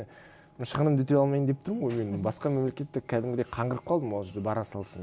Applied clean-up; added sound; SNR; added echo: none; none; none; none.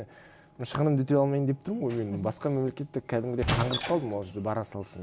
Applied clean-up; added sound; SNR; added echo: none; Squeak / Wood; 3 dB; none.